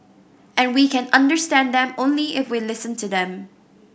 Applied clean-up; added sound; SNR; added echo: none; none; none; none.